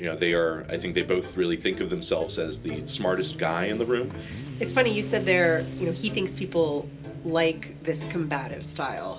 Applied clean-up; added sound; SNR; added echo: none; Motorcycle; 12 dB; reverberation time 0.2 s.